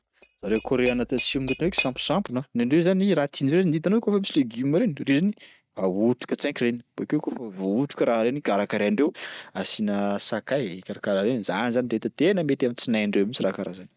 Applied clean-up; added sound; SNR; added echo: neural mask model RNNoise.